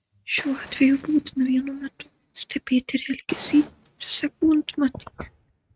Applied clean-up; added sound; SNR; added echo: neural mask model RNNoise.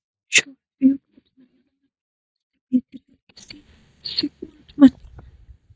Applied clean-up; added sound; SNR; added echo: neural mask model DeepFilterNet 3.